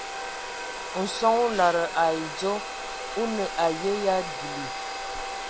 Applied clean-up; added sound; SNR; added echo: none; Domestic sounds, home sounds; 6 dB; none.